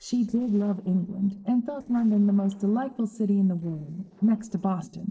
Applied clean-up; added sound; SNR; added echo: neural separator model SepFormer DNS4.